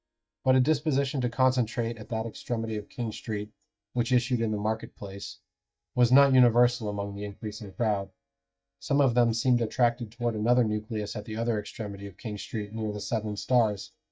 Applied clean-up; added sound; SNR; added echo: neural mask model DeepFilterNet 3.